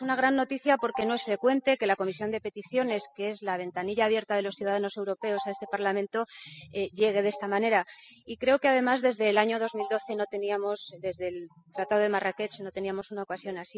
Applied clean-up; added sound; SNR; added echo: classical method spectral subtraction.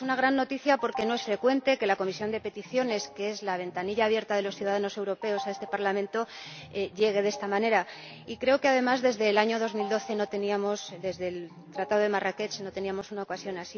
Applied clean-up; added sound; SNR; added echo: none; Organ; 17 dB; none.